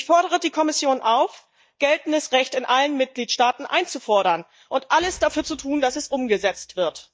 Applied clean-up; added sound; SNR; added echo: neural mask model DeepFilterNet 3.